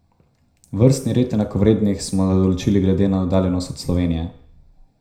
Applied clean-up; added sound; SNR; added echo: none; none; none; reverberation time 0.5 s.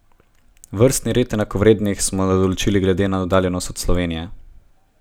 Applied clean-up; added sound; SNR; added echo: none; none; none; none.